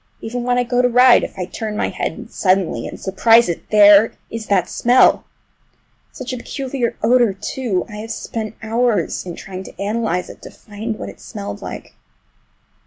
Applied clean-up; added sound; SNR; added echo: none; none; none; none.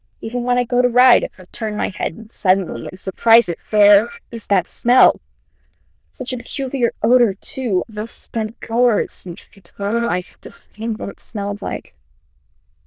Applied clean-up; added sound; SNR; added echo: neural diffusion model UNIVERSE++.